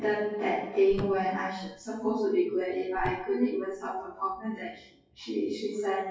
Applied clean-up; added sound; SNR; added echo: classical method WPE with log-MMSE.